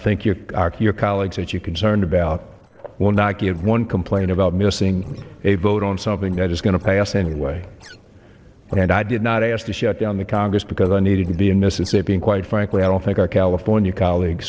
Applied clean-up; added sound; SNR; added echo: neural separator model SepFormer DNS4.